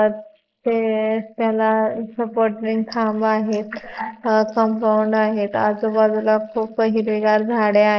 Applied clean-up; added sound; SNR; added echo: neural mask model Resemble Enhance denoiser.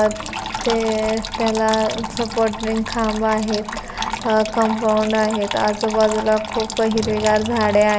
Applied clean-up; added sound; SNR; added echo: none; Trickle, dribble / Water tap, faucet; 8 dB; none.